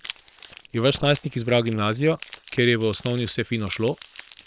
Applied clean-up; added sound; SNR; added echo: neural separator model SepFormer WHAM!.